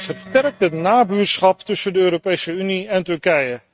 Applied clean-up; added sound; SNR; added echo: neural mask model RNNoise.